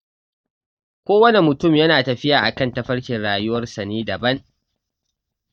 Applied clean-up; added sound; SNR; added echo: neural mask model DeepFilterNet 3.